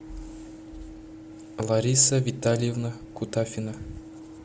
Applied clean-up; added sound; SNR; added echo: none; none; none; none.